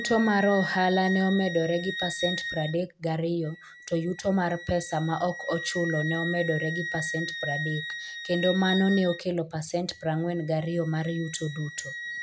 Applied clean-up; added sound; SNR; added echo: none; Wind instrument, woodwind instrument; 8 dB; none.